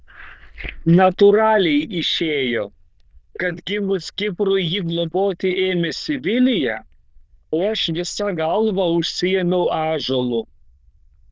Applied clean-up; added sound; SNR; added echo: neural diffusion model UNIVERSE++.